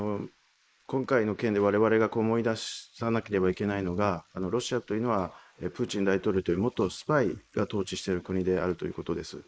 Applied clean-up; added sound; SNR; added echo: neural mask model Resemble Enhance denoiser.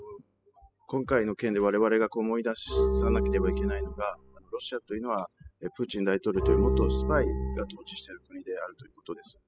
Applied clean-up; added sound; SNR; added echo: classical method spectral subtraction.